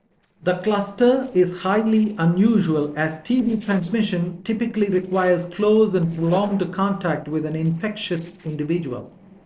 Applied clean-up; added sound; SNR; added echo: neural separator model SepFormer DNS4.